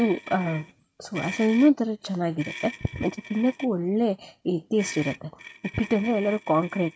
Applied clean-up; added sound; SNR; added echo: neural mask model RNNoise.